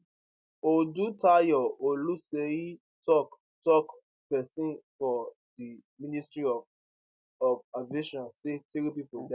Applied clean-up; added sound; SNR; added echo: none; none; none; none.